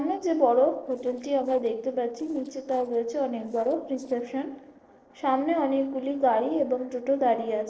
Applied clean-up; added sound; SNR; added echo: neural separator model SepFormer DNS4.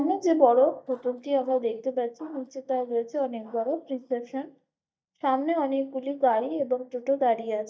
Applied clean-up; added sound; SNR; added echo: neural mask model DeepFilterNet 3.